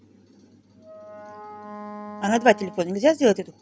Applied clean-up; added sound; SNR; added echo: none; Wind instrument, woodwind instrument; 16 dB; none.